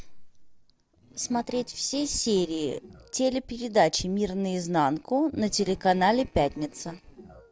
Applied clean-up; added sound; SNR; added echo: neural separator model SepFormer DNS4.